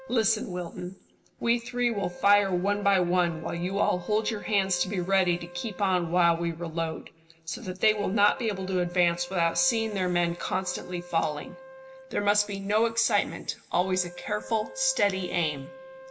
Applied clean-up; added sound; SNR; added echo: none; Wind instrument, woodwind instrument; 18 dB; reverberation time 0.7 s.